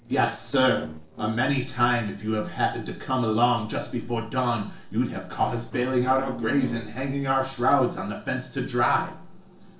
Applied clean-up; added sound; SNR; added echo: neural separator model SepFormer DNS4.